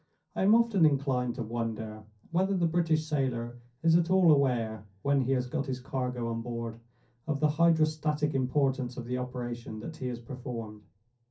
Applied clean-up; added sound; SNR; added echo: none; none; none; reverberation time 0.3 s.